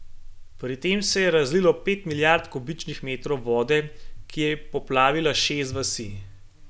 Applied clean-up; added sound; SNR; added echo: none; Buzz; 14 dB; none.